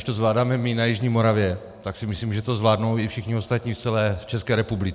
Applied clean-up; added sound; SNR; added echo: none; none; none; none.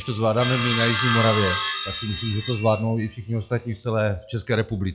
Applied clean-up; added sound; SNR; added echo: classical method log-MMSE.